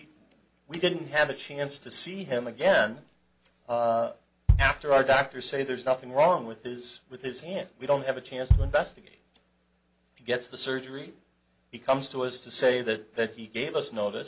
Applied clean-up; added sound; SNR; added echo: none; Bass drum; 1 dB; none.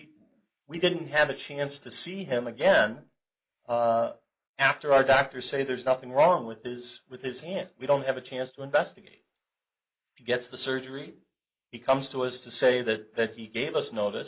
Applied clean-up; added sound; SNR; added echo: neural mask model Resemble Enhance denoiser.